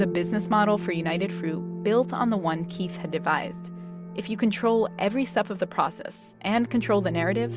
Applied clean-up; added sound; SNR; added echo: none; none; none; none.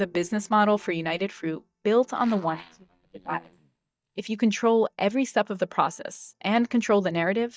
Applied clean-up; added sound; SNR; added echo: neural mask model DeepFilterNet 3.